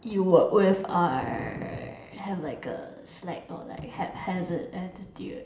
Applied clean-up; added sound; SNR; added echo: none; Thunder; 17 dB; reverberation time 1.0 s.